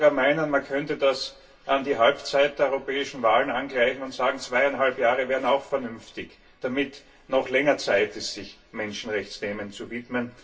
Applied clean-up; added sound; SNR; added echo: none; none; none; reverberation time 0.2 s.